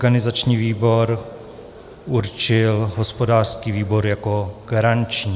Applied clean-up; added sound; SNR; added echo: none; none; none; none.